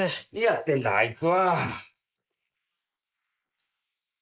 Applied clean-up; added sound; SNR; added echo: neural mask model Resemble Enhance denoiser.